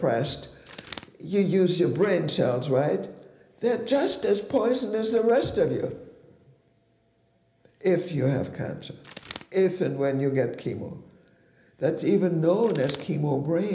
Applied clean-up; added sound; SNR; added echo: none; Bird; 16 dB; reverberation time 0.8 s.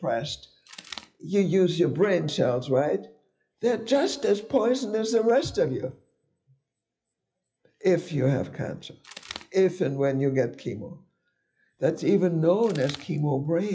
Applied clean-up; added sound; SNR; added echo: classical method WPE with log-MMSE.